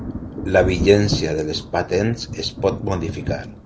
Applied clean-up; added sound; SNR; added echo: none; Thunder; 7 dB; none.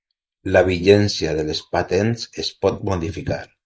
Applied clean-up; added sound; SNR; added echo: neural mask model Resemble Enhance denoiser.